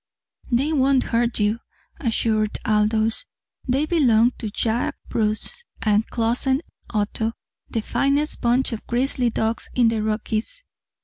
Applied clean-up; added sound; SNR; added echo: none; none; none; none.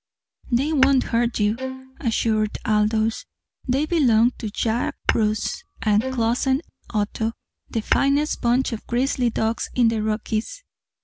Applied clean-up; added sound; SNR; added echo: none; Bowed string instrument + Tap / Hammer / Glass; 11 dB; none.